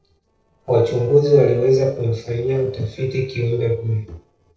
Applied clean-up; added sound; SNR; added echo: neural separator model SepFormer DNS4.